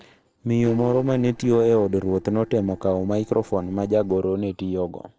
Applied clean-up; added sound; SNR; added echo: neural separator model SepFormer DNS4.